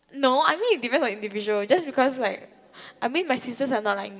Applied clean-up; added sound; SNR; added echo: none; none; none; reverberation time 1.9 s.